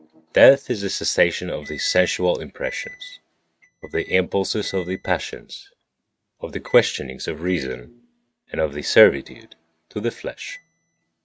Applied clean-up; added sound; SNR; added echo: neural mask model RNNoise.